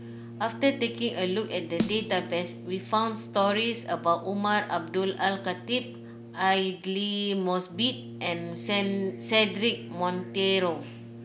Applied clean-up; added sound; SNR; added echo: none; Brass instrument + Snare drum; 12 dB; none.